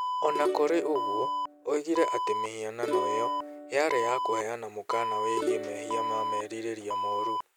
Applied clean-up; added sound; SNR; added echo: none; Plucked string instrument + Alarm; 0 dB; none.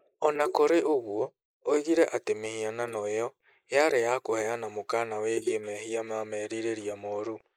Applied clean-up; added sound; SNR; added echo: neural mask model Resemble Enhance denoiser.